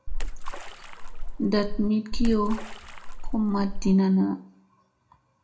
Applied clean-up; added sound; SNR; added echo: none; Splash, splatter; 1 dB; reverberation time 0.3 s.